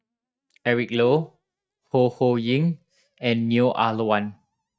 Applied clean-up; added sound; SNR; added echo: neural mask model DeepFilterNet 3.